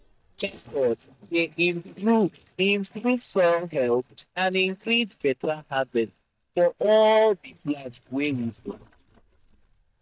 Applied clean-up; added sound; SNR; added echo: neural mask model DeepFilterNet 3.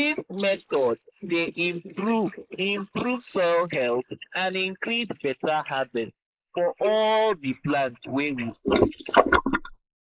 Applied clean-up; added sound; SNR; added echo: neural mask model Resemble Enhance denoiser.